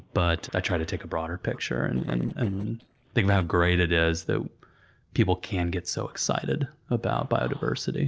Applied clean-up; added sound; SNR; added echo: neural separator model SepFormer DNS4.